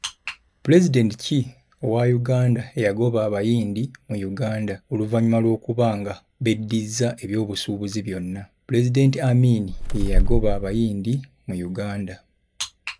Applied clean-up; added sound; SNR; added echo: none; Bird; -3 dB; none.